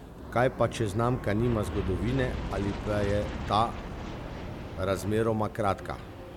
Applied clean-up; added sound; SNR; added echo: none; Aircraft; 7 dB; none.